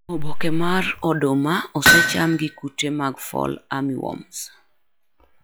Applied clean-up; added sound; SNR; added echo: classical method log-MMSE.